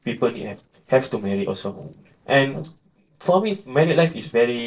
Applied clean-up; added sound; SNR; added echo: neural separator model SepFormer DNS4.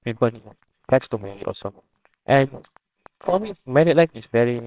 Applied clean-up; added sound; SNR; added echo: neural separator model SepFormer WHAMR!.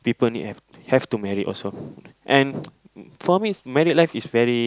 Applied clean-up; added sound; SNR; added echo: none; none; none; none.